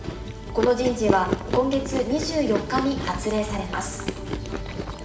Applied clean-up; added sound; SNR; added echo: none; Chewing, mastication; 6 dB; reverberation time 0.8 s.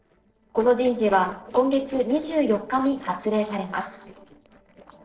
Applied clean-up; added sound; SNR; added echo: neural separator model SepFormer DNS4.